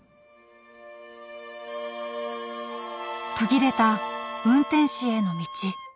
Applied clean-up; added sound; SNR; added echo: none; Trumpet + Wind instrument, woodwind instrument; 12 dB; none.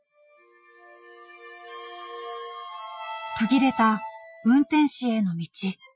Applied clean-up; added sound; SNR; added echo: classical method Wiener filter.